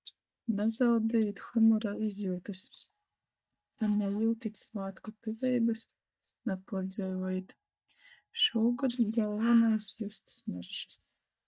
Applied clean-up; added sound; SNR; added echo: neural mask model DeepFilterNet 3.